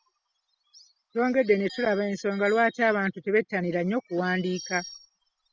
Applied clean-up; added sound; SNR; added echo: classical method spectral subtraction.